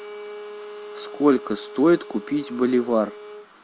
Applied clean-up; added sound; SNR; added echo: none; Bowed string instrument; 15 dB; none.